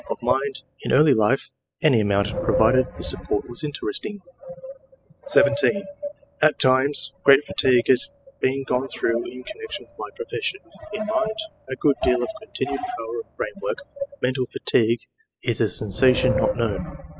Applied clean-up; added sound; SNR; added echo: classical method spectral subtraction.